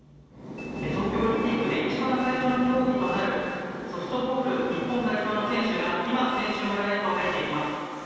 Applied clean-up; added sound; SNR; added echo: none; Train; 12 dB; reverberation time 2.1 s.